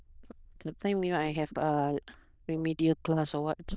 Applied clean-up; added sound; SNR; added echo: neural diffusion model UNIVERSE++.